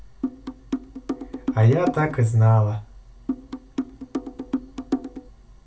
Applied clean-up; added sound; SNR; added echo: none; Drum; 6 dB; reverberation time 0.2 s.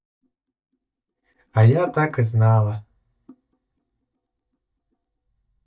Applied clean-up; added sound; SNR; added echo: neural mask model DeepFilterNet 3.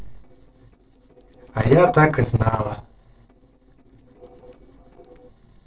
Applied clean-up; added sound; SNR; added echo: neural separator model SepFormer DNS4.